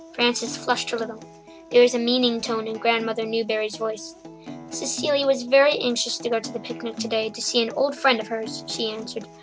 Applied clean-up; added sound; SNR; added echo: none; Acoustic guitar; 16 dB; none.